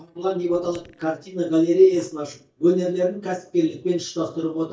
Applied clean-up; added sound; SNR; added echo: neural mask model DeepFilterNet 3.